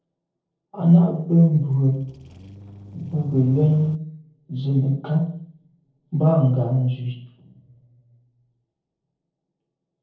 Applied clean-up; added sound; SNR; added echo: neural separator model SepFormer DNS4.